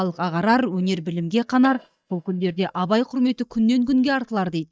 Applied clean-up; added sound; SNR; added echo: neural mask model DeepFilterNet 3.